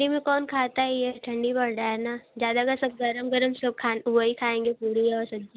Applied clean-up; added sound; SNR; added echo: none; none; none; none.